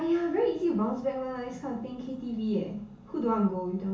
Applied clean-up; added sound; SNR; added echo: none; none; none; reverberation time 0.8 s.